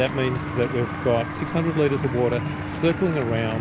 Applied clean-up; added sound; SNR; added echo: none; Applause; 12 dB; none.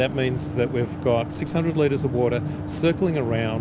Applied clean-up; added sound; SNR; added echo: none; none; none; none.